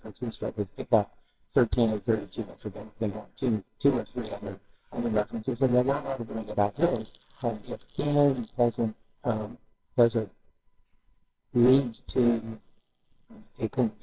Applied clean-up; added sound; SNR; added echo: neural separator model SepFormer WHAMR!.